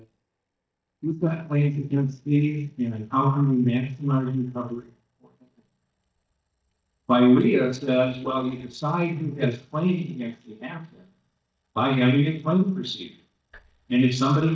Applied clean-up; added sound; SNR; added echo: neural mask model DeepFilterNet 3.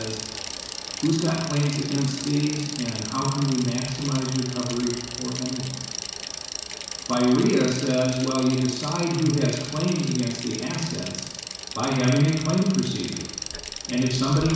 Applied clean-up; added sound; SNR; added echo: none; Bicycle; 9 dB; reverberation time 1.1 s.